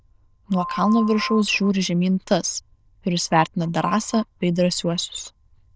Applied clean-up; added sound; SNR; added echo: neural diffusion model UNIVERSE++.